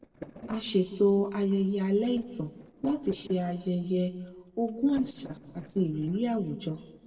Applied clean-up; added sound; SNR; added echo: neural separator model SepFormer DNS4.